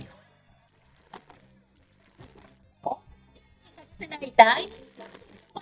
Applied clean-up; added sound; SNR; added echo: neural mask model DeepFilterNet 3.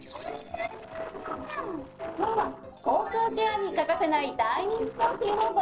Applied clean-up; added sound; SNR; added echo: neural separator model SepFormer DNS4.